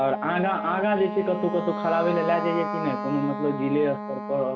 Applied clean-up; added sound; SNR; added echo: none; Wind instrument, woodwind instrument; 6 dB; none.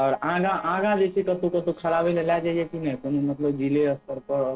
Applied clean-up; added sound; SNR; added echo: neural separator model SepFormer DNS4.